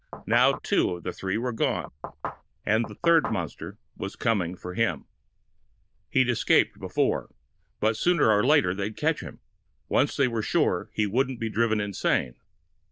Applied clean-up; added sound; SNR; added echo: neural diffusion model UNIVERSE++.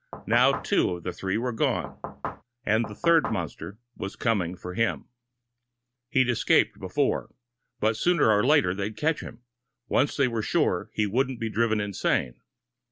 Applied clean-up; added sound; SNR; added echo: none; Knock / Wood; 8 dB; none.